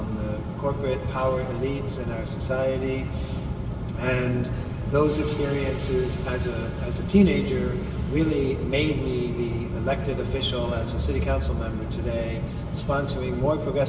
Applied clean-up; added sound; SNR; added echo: none; none; none; reverberation time 2.8 s.